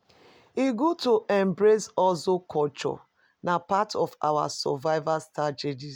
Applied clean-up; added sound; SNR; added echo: none; none; none; none.